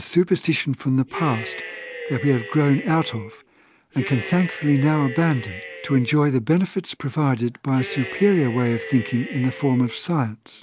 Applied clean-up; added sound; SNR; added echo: none; Cheering; 13 dB; none.